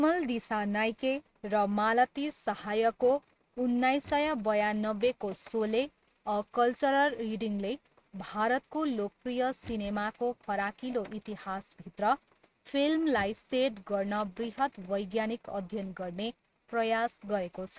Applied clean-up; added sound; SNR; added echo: neural mask model RNNoise.